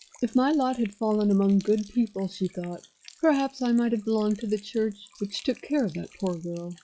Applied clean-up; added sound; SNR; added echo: classical method log-MMSE.